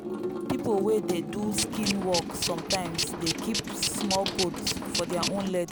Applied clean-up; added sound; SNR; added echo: none; Tools + Sink (filling or washing) / Water tap, faucet; 1 dB; none.